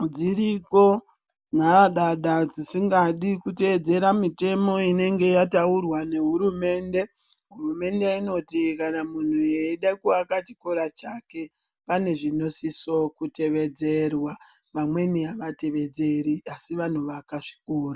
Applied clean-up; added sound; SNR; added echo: none; none; none; none.